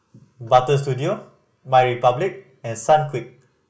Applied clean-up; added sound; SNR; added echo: neural mask model Resemble Enhance denoiser.